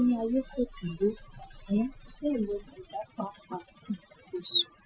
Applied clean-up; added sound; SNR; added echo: classical method Wiener filter.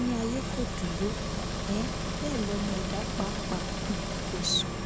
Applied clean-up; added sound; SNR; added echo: none; Engine; -2 dB; none.